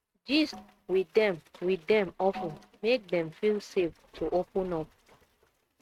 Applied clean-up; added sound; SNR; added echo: neural mask model RNNoise.